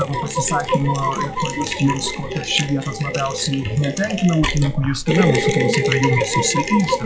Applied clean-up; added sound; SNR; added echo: classical method log-MMSE.